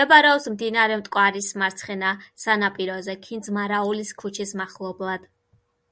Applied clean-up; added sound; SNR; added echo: none; none; none; none.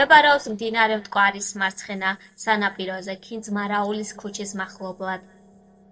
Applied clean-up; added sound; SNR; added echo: neural separator model SepFormer DNS4.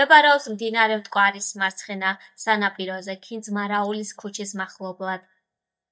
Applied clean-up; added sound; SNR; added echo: neural mask model DeepFilterNet 3.